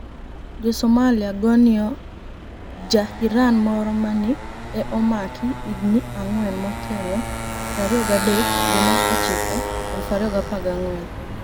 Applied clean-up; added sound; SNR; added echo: none; Motorcycle; 5 dB; none.